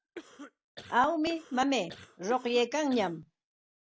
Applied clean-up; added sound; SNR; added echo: none; Cough; 18 dB; none.